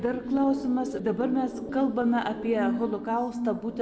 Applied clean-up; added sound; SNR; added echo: none; none; none; none.